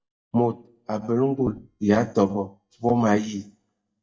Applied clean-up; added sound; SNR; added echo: neural mask model DeepFilterNet 3.